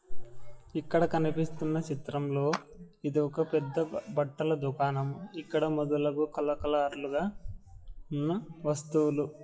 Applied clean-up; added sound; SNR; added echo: classical method WPE with log-MMSE.